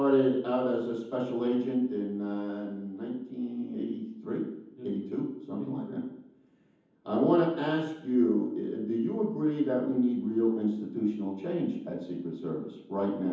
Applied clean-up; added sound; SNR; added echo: none; none; none; reverberation time 0.9 s.